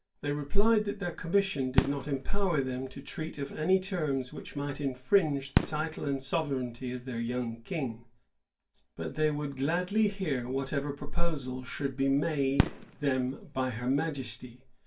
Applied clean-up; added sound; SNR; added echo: none; Fireworks; 8 dB; reverberation time 0.2 s.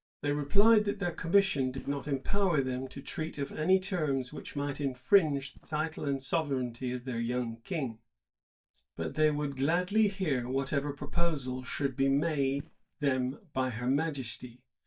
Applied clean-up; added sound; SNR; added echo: neural mask model DeepFilterNet 3.